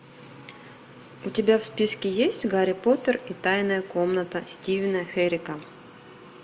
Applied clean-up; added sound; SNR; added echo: none; none; none; none.